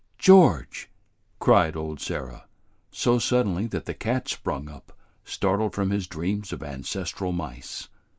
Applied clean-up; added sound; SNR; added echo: neural mask model Resemble Enhance denoiser.